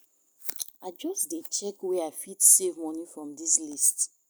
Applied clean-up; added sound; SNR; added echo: none; none; none; none.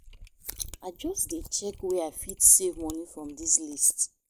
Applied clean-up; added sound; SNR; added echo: neural mask model Resemble Enhance denoiser.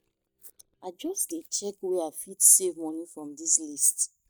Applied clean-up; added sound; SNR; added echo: neural mask model DeepFilterNet 3.